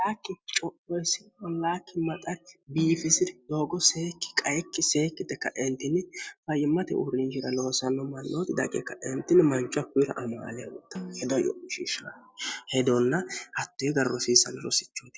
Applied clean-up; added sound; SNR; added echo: none; Snare drum; 17 dB; none.